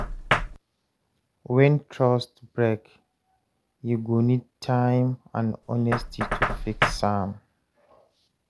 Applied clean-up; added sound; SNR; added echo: none; Knock; 7 dB; none.